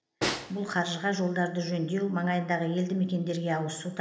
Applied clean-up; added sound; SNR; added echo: none; Snare drum; 10 dB; reverberation time 0.8 s.